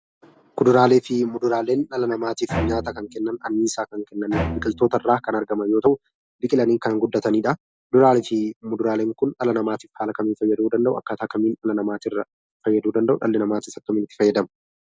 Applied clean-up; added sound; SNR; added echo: none; Bowed string instrument; 10 dB; none.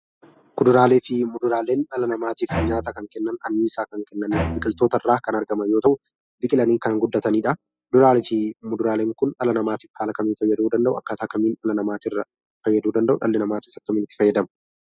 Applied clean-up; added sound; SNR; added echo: classical method spectral subtraction.